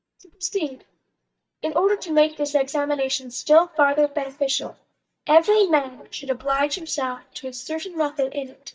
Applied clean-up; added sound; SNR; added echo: neural mask model DeepFilterNet 3.